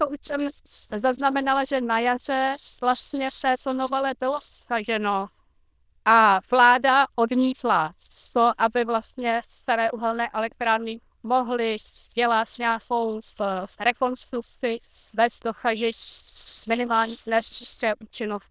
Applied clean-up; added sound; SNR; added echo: neural diffusion model UNIVERSE++.